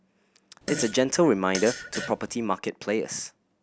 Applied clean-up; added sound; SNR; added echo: none; Fart; 10 dB; none.